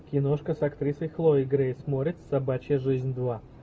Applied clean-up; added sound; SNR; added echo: none; none; none; none.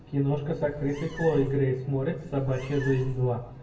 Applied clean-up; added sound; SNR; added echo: none; Meow; 15 dB; reverberation time 0.6 s.